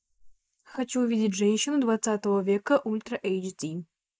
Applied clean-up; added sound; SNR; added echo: neural mask model Resemble Enhance denoiser.